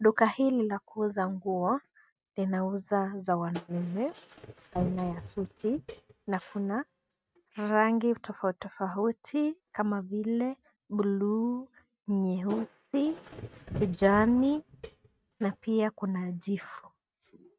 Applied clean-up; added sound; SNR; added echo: neural mask model RNNoise.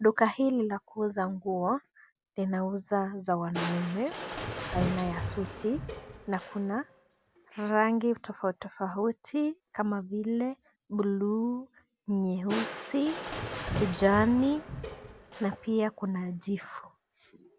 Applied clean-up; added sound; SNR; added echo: none; Crushing; 11 dB; none.